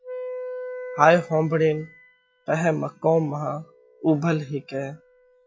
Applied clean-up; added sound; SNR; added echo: classical method log-MMSE.